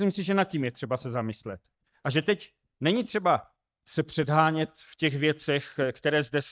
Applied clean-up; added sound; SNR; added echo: neural mask model DeepFilterNet 3.